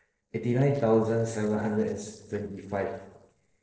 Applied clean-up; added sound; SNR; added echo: neural separator model SepFormer DNS4.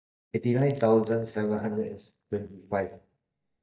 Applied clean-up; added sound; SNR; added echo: neural mask model DeepFilterNet 3.